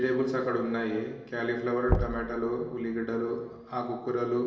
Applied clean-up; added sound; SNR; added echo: none; Knock; 4 dB; reverberation time 1.0 s.